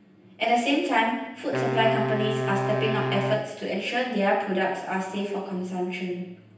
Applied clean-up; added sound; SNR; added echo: none; Wind instrument, woodwind instrument; 3 dB; reverberation time 0.9 s.